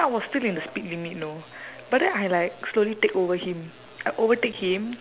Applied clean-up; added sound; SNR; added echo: none; none; none; none.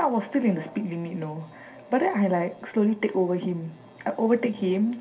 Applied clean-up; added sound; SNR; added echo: none; none; none; reverberation time 0.3 s.